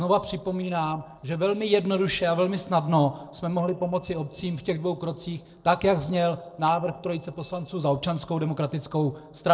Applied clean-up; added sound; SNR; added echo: neural separator model SepFormer DNS4.